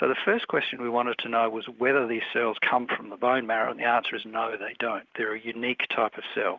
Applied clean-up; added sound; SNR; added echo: none; none; none; none.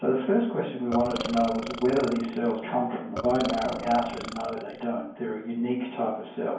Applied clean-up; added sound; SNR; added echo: none; Burping, eructation; 11 dB; reverberation time 0.9 s.